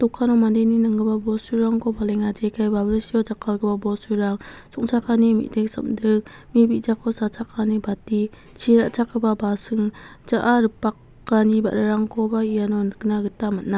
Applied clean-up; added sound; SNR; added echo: none; none; none; none.